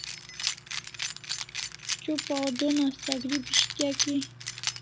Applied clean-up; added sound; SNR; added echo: none; Keys jangling; 2 dB; none.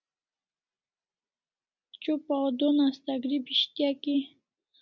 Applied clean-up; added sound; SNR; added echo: none; none; none; none.